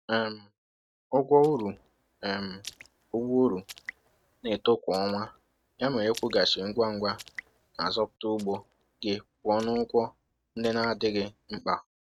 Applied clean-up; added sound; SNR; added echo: neural mask model RNNoise.